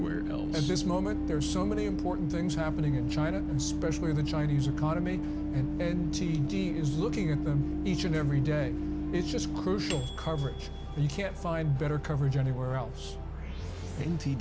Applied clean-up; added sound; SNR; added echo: none; Microwave oven; 4 dB; none.